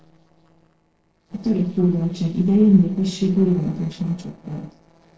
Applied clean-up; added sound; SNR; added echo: neural separator model SepFormer DNS4.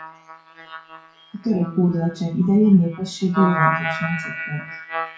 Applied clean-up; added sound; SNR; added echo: classical method WPE with log-MMSE.